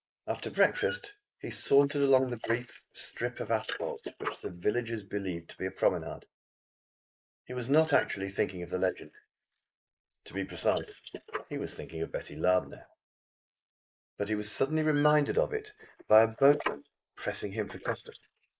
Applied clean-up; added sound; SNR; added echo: neural mask model Resemble Enhance denoiser.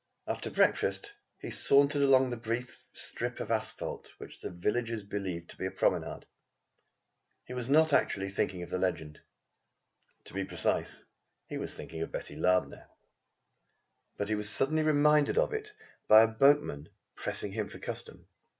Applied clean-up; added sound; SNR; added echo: none; none; none; none.